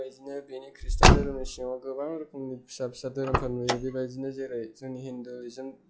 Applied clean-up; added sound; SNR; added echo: classical method log-MMSE.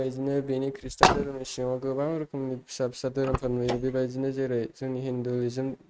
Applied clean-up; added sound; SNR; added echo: neural mask model RNNoise.